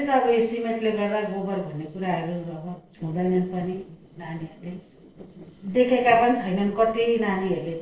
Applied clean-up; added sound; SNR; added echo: neural separator model SepFormer DNS4.